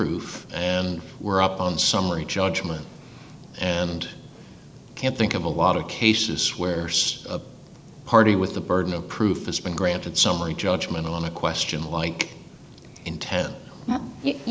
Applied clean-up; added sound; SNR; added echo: none; none; none; none.